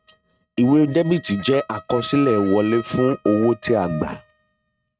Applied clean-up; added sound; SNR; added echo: neural mask model RNNoise.